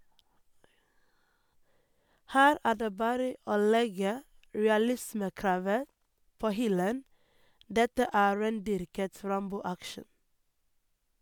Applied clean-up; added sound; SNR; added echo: none; none; none; none.